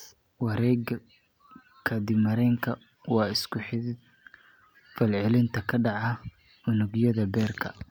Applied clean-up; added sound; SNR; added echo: none; none; none; none.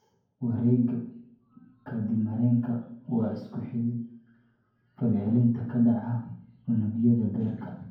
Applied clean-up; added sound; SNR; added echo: none; none; none; reverberation time 0.9 s.